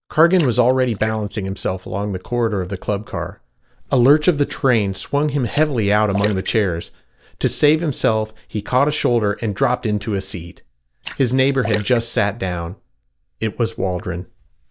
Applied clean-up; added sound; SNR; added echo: neural mask model DeepFilterNet 3.